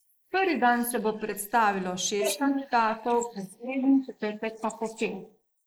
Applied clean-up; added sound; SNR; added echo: neural mask model Resemble Enhance denoiser.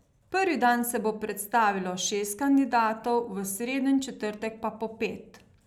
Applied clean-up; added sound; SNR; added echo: none; none; none; none.